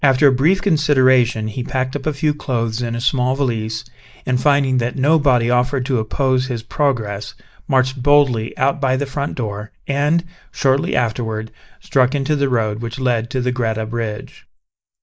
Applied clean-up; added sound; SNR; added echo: neural mask model Resemble Enhance denoiser.